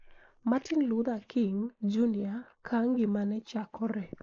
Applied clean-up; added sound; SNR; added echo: neural mask model Resemble Enhance denoiser.